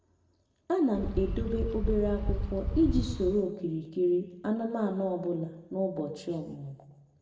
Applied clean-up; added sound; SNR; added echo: none; Wind; 1 dB; reverberation time 1.0 s.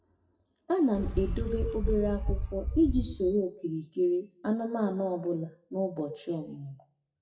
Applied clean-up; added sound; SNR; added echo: classical method WPE with log-MMSE.